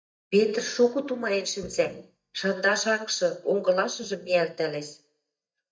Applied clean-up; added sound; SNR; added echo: neural mask model DeepFilterNet 3.